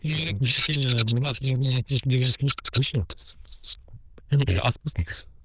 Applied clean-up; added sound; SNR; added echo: neural diffusion model UNIVERSE++.